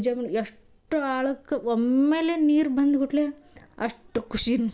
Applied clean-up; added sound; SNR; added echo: none; none; none; none.